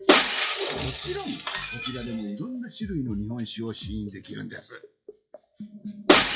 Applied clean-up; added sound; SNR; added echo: classical method WPE with log-MMSE.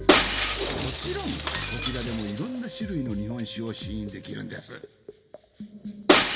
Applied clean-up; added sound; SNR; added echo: none; Shatter; -5 dB; reverberation time 1.1 s.